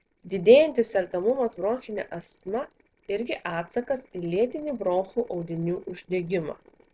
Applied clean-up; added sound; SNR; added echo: neural separator model SepFormer DNS4.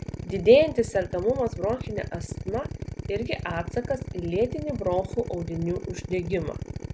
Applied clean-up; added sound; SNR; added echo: none; Drill; 8 dB; none.